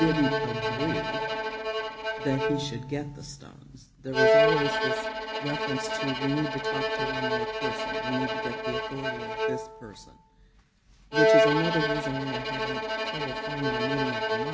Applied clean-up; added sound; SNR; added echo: none; Bowed string instrument; -5 dB; none.